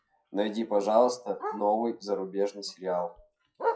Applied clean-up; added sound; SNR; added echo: classical method WPE with log-MMSE.